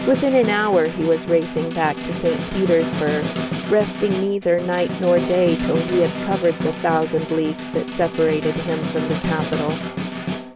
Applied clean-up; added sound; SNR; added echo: none; Snare drum; 5 dB; none.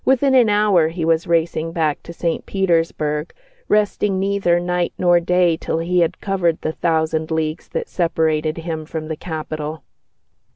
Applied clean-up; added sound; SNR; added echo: none; none; none; none.